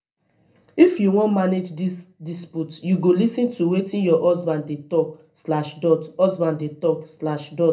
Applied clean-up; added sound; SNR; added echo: none; none; none; reverberation time 0.3 s.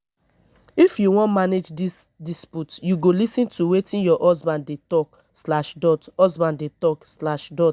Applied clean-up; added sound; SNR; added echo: none; none; none; none.